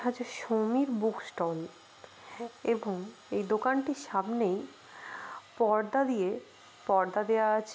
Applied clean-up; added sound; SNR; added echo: none; none; none; none.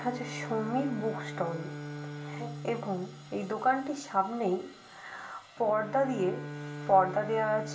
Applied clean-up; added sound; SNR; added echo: none; Bowed string instrument; 10 dB; reverberation time 0.4 s.